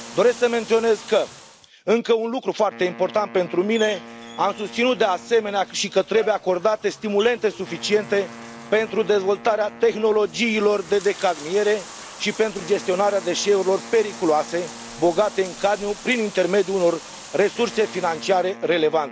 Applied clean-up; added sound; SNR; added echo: none; Wind instrument, woodwind instrument + Bathtub (filling or washing); 17 dB; none.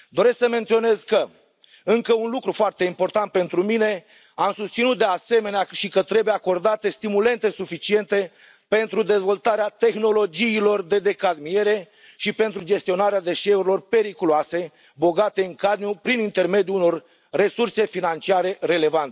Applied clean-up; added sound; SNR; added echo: none; none; none; none.